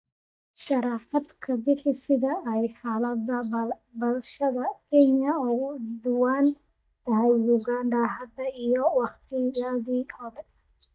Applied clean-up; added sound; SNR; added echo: neural mask model DeepFilterNet 3.